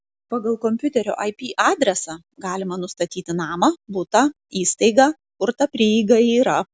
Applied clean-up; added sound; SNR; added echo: none; none; none; none.